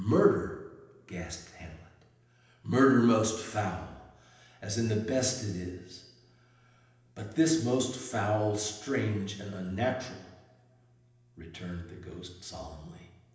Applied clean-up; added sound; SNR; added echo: none; none; none; reverberation time 0.9 s.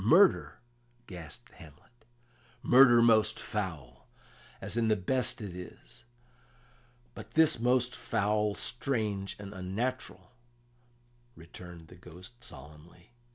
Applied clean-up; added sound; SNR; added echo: none; none; none; none.